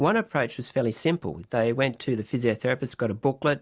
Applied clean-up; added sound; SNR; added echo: none; none; none; none.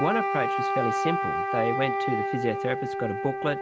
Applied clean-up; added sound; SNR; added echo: none; Wind instrument, woodwind instrument; -1 dB; none.